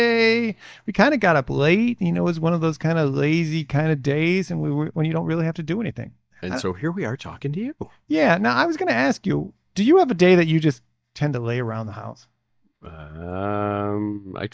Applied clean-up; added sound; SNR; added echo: neural mask model DeepFilterNet 3.